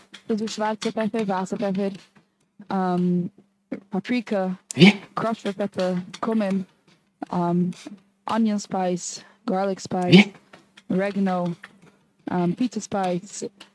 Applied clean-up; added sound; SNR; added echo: neural mask model RNNoise.